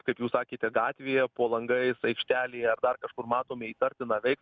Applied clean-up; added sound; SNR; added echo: none; none; none; none.